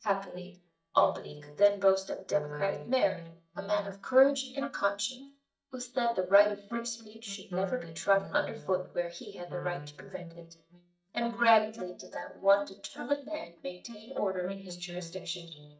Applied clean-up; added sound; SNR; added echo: neural mask model DeepFilterNet 3.